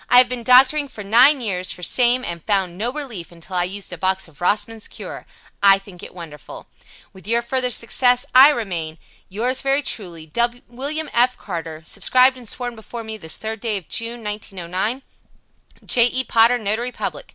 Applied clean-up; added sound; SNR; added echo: none; none; none; none.